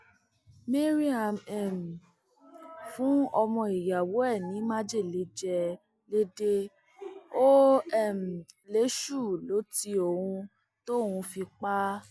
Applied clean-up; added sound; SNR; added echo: none; none; none; none.